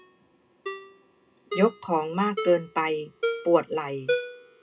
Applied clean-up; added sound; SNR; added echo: none; Ringtone; 7 dB; reverberation time 0.2 s.